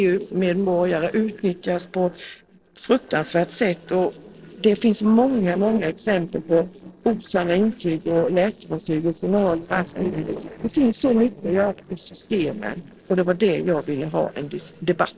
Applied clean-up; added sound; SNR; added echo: neural separator model SepFormer DNS4.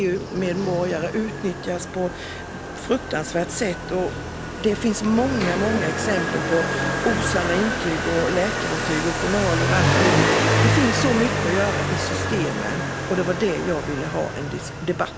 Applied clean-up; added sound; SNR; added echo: none; Motorcycle; 0 dB; none.